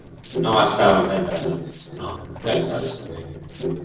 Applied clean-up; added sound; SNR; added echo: neural separator model SepFormer DNS4.